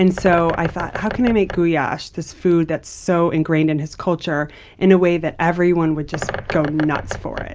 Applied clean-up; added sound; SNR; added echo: none; Bird; 13 dB; none.